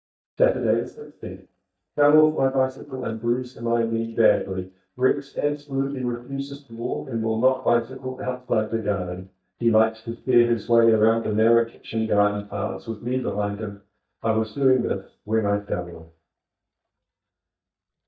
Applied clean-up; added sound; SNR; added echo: neural mask model DeepFilterNet 3.